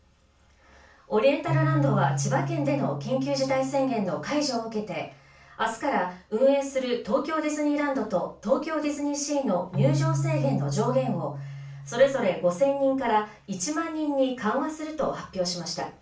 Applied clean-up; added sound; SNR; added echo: none; Keyboard (musical); 7 dB; reverberation time 0.3 s.